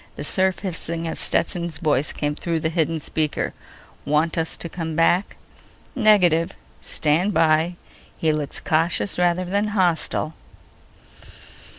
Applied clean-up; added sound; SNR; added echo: none; none; none; none.